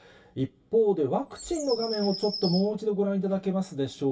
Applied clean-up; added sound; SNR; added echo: none; Bird vocalization, bird call, bird song; 12 dB; reverberation time 0.1 s.